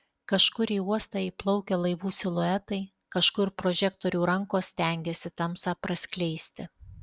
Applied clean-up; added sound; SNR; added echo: none; none; none; none.